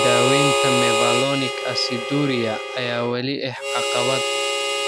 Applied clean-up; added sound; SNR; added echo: none; Harmonica; -2 dB; none.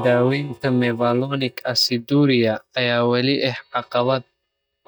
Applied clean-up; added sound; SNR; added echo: neural mask model DeepFilterNet 3.